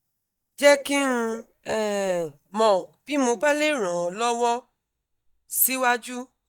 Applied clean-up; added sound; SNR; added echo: neural mask model DeepFilterNet 3.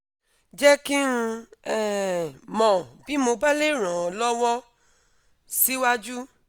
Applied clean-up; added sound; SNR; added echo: none; none; none; none.